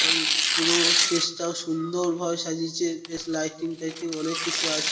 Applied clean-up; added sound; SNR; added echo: none; Tearing; -1 dB; reverberation time 0.7 s.